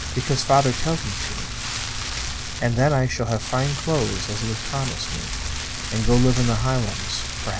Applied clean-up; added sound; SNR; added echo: none; Rain; 4 dB; none.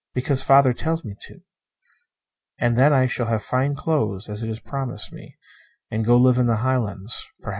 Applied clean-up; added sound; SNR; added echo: none; none; none; none.